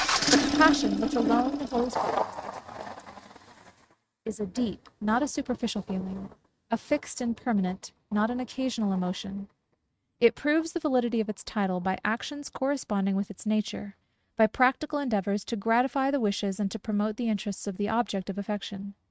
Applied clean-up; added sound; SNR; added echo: neural mask model RNNoise.